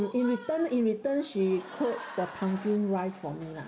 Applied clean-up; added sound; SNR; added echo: none; Applause / Crowd; 16 dB; reverberation time 1.3 s.